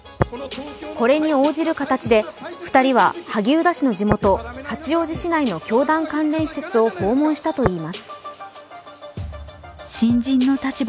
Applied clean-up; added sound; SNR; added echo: none; Tap; 13 dB; none.